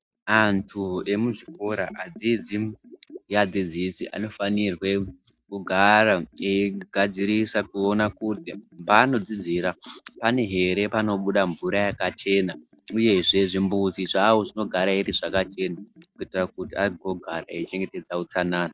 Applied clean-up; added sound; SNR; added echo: neural mask model DeepFilterNet 3.